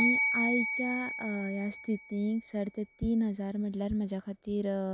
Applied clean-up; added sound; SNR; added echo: none; Bell; 2 dB; none.